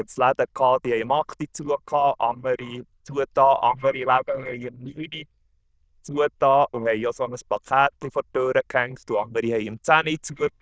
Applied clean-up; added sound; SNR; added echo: neural diffusion model UNIVERSE++.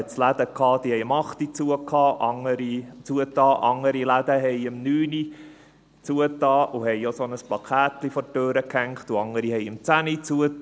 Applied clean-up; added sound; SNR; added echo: none; none; none; none.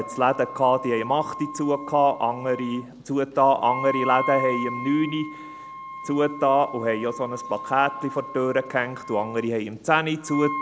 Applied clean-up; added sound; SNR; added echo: none; Wind instrument, woodwind instrument; 10 dB; none.